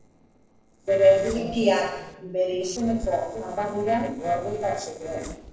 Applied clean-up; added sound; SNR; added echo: neural separator model SepFormer DNS4.